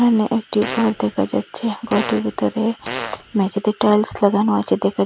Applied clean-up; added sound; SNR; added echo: none; Fart; 10 dB; none.